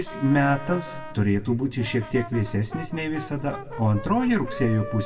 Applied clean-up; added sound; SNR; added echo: none; Brass instrument; 15 dB; reverberation time 1.5 s.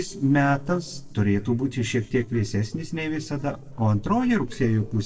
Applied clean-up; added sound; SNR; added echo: neural separator model SepFormer DNS4.